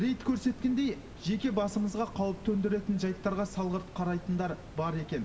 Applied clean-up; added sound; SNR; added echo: none; Water; 16 dB; reverberation time 2.0 s.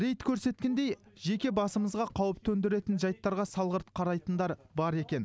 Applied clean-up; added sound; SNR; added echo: none; none; none; none.